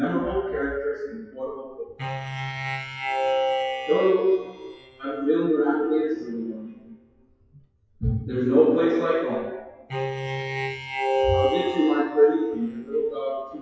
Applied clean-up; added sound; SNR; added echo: classical method WPE with log-MMSE.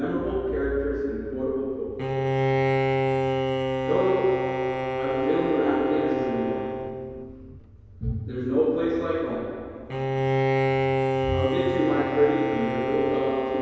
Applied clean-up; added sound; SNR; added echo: none; Bowed string instrument; 0 dB; reverberation time 2.2 s.